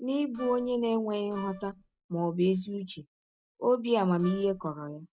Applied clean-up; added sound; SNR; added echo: none; Wind instrument, woodwind instrument; 18 dB; none.